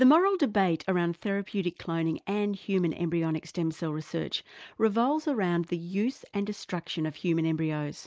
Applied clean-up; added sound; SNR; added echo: none; none; none; none.